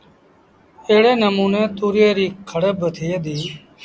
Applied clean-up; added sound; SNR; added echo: none; none; none; none.